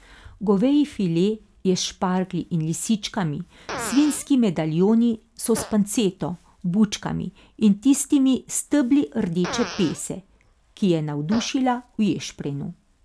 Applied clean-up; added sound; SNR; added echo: none; Fart; 19 dB; none.